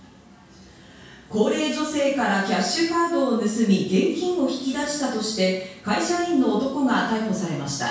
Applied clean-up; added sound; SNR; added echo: none; none; none; reverberation time 0.6 s.